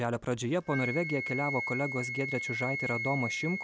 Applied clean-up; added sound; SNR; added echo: none; Wind instrument, woodwind instrument; 4 dB; none.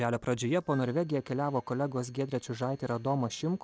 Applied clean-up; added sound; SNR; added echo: neural separator model SepFormer DNS4.